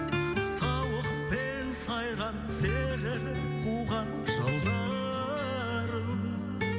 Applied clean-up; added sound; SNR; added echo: none; none; none; none.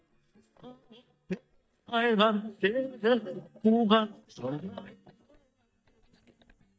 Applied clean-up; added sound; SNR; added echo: neural mask model DeepFilterNet 3.